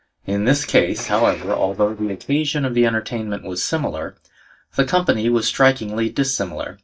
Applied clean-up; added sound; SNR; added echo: neural mask model DeepFilterNet 3.